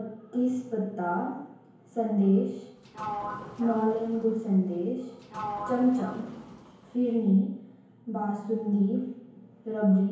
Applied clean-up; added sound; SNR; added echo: none; Sliding door; 11 dB; reverberation time 1.0 s.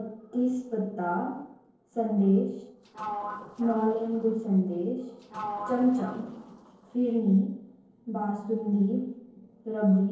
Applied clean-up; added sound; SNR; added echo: neural separator model SepFormer DNS4.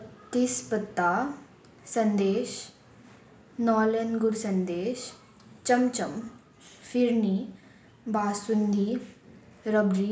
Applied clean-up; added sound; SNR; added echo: none; none; none; none.